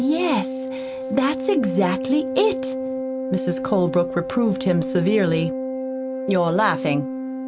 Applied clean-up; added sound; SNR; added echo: none; Organ; 5 dB; none.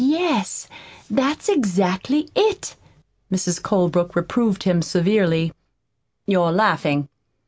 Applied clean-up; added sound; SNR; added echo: none; none; none; none.